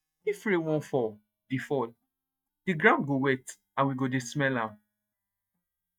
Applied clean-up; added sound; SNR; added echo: neural mask model DeepFilterNet 3.